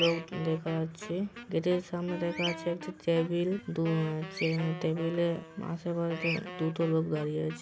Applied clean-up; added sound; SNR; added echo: none; Bird vocalization, bird call, bird song + Wind instrument, woodwind instrument; 11 dB; none.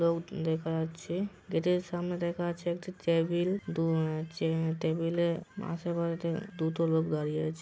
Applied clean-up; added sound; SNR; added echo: none; none; none; none.